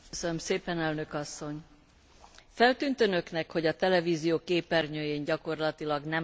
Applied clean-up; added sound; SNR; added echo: none; none; none; none.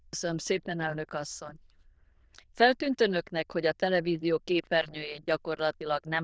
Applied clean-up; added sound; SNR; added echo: neural diffusion model UNIVERSE++.